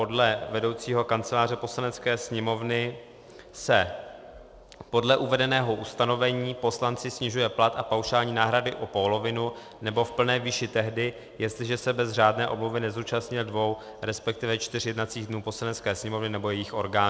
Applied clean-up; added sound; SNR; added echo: none; none; none; none.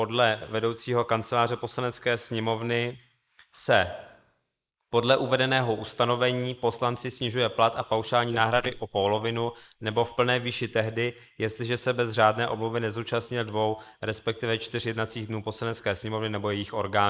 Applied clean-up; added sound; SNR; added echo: neural mask model Resemble Enhance denoiser.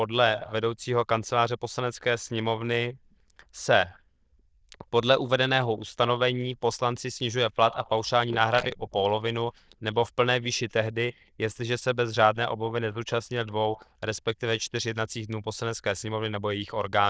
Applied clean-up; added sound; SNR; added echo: neural diffusion model UNIVERSE++.